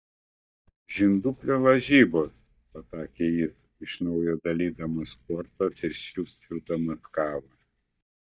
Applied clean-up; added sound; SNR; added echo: neural mask model DeepFilterNet 3.